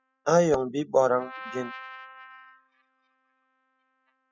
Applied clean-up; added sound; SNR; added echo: classical method spectral subtraction.